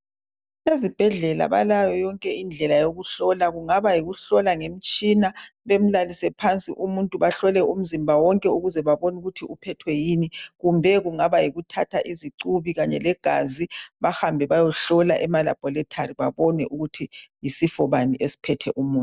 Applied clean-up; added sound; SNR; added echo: none; none; none; none.